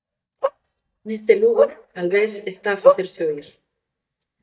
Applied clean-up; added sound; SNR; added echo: neural mask model DeepFilterNet 3.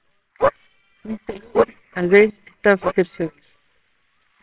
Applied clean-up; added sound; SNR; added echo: neural separator model SepFormer WHAMR!.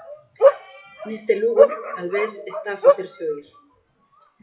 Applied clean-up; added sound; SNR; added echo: classical method WPE with log-MMSE.